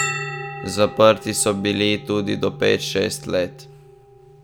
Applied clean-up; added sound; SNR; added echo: none; Bell; 11 dB; none.